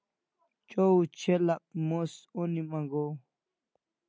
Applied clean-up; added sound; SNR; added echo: none; none; none; none.